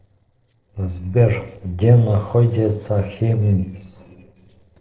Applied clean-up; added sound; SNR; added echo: neural separator model SepFormer DNS4.